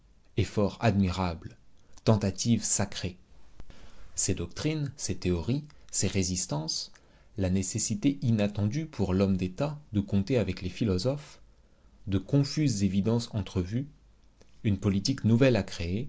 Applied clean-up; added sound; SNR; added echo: none; none; none; none.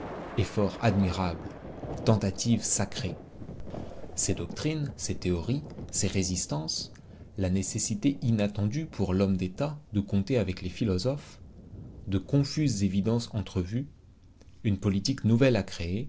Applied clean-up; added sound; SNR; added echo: none; Thunder; 15 dB; none.